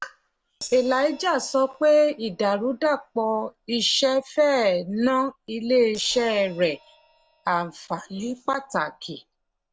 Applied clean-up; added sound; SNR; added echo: neural separator model SepFormer DNS4.